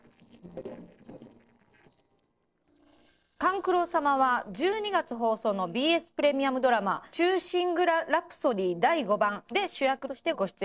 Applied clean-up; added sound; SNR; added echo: neural separator model SepFormer DNS4.